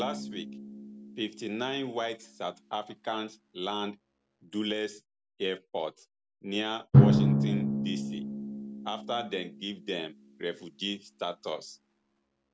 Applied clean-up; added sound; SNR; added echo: none; Drum; -5 dB; none.